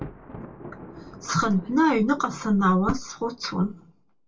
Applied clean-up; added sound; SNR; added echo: none; Thunder; 18 dB; reverberation time 0.1 s.